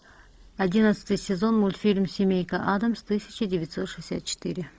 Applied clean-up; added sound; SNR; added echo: neural mask model Resemble Enhance denoiser.